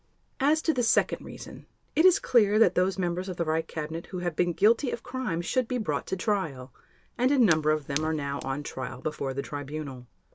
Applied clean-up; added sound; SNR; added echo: none; Fire; 15 dB; none.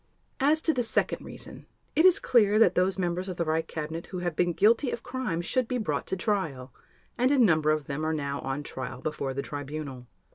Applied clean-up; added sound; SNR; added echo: none; none; none; none.